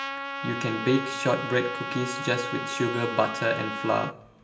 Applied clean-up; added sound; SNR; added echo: none; Trumpet; 5 dB; reverberation time 0.6 s.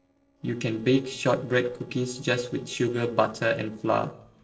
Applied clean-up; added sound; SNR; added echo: neural separator model SepFormer DNS4.